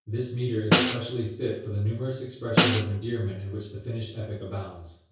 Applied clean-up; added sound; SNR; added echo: none; Snare drum; -3 dB; reverberation time 0.6 s.